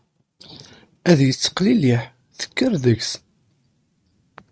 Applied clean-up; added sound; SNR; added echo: neural mask model RNNoise.